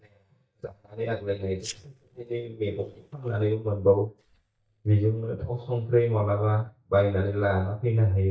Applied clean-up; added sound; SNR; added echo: neural mask model DeepFilterNet 3.